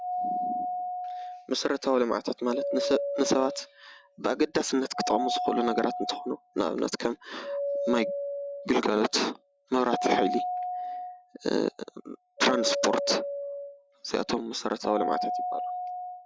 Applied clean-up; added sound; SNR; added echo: classical method log-MMSE.